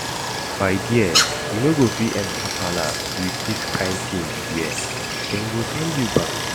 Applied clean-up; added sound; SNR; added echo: none; Stream; 1 dB; none.